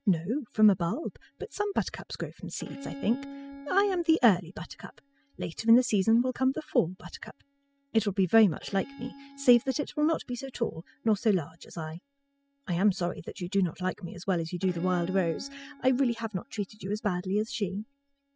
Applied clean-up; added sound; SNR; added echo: classical method spectral subtraction.